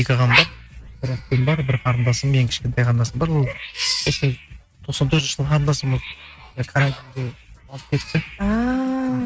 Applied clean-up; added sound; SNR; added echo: neural mask model RNNoise.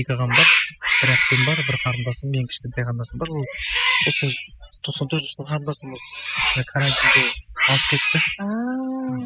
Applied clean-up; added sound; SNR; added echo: classical method spectral subtraction.